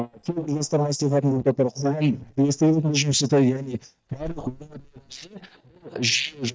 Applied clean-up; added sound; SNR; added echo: neural mask model DeepFilterNet 3.